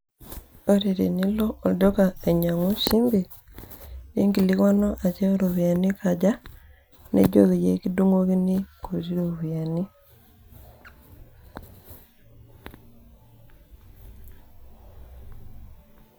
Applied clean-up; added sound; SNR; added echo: none; none; none; none.